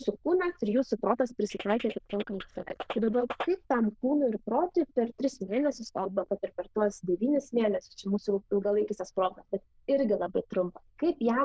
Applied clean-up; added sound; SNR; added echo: neural diffusion model UNIVERSE++.